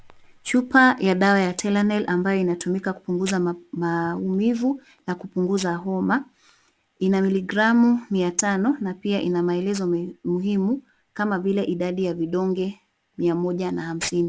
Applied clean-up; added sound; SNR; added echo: none; none; none; none.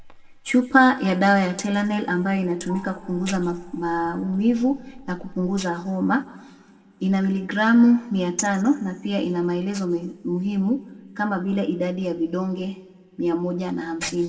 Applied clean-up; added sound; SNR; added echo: none; Gong; 18 dB; reverberation time 1.5 s.